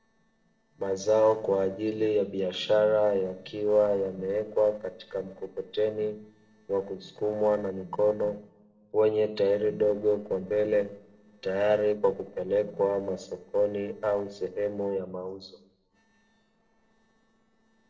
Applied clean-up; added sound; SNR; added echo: neural separator model SepFormer DNS4.